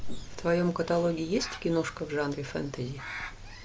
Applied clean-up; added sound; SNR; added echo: none; Bird; 17 dB; none.